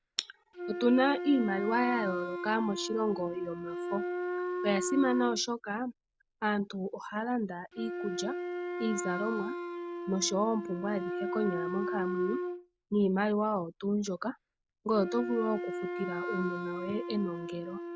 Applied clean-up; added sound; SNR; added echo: none; Wind instrument, woodwind instrument; 5 dB; none.